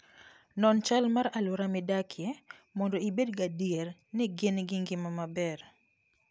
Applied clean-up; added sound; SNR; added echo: none; none; none; none.